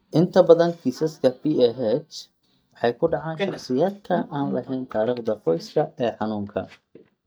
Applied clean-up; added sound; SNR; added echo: neural mask model DeepFilterNet 3.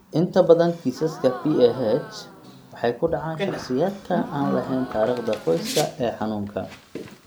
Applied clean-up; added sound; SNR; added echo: none; Bicycle + Gasp; 11 dB; none.